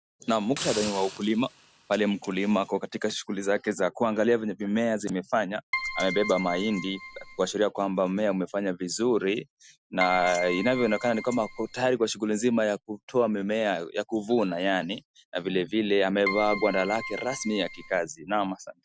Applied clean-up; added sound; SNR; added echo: none; Keyboard (musical) + Hiss; 9 dB; none.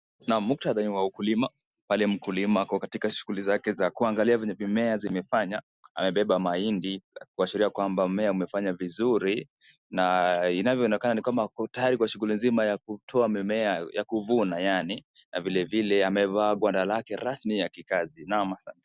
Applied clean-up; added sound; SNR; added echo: none; none; none; none.